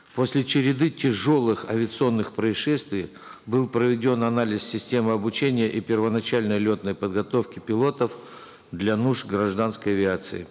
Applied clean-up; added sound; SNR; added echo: none; none; none; none.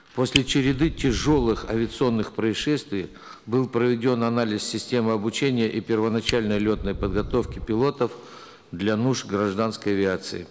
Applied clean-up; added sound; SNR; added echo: none; Fire; 13 dB; none.